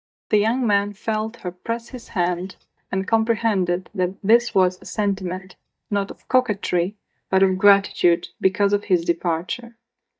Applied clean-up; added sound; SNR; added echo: neural mask model DeepFilterNet 3.